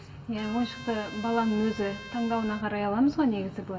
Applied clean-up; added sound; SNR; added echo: none; Trumpet; 16 dB; reverberation time 1.3 s.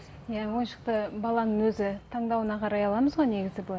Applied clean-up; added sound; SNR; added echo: none; none; none; none.